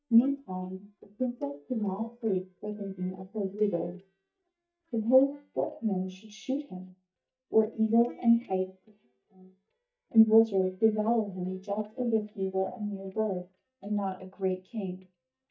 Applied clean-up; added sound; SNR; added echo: neural mask model DeepFilterNet 3.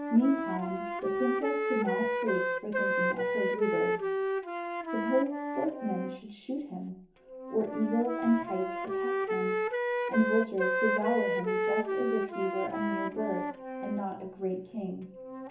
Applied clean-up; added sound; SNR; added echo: none; Wind instrument, woodwind instrument; 0 dB; reverberation time 0.7 s.